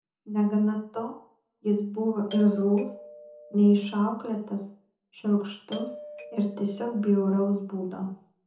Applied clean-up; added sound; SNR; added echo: none; Doorbell; 17 dB; reverberation time 0.5 s.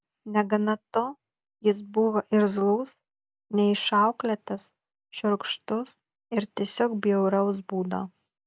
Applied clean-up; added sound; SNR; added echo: none; none; none; none.